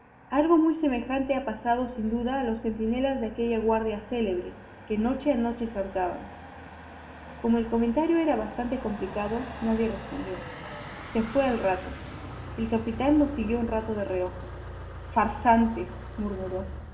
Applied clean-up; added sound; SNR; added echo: none; Motor vehicle (road); 13 dB; reverberation time 1.1 s.